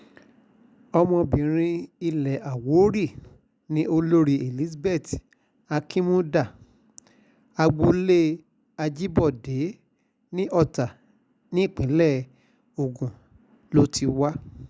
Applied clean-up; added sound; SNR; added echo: none; none; none; none.